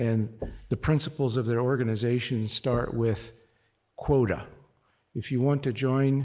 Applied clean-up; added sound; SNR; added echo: none; Knock / Wood; 19 dB; none.